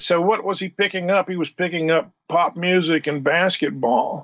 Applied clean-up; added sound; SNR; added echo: neural mask model Resemble Enhance denoiser.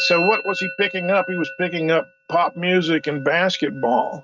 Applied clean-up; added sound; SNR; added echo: neural mask model RNNoise.